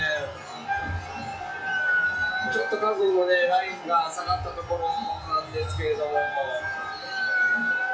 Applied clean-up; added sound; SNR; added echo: classical method WPE with log-MMSE.